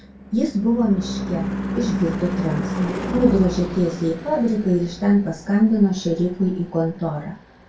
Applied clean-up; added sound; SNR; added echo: none; Car passing by / Engine / Truck; 8 dB; reverberation time 0.2 s.